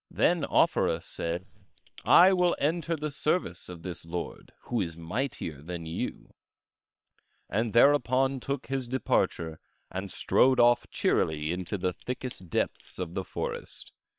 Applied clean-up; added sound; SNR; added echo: neural separator model SepFormer WHAM!.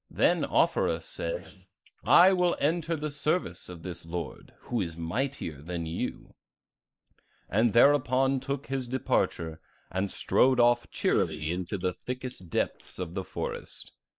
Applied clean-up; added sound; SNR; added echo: neural mask model Resemble Enhance denoiser.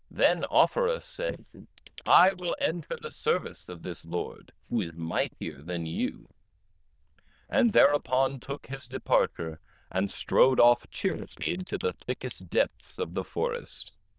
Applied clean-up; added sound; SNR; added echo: neural diffusion model UNIVERSE++.